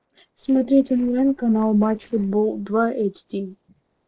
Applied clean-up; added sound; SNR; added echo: neural separator model SepFormer DNS4.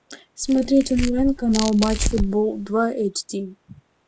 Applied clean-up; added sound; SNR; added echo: none; Tearing; 5 dB; none.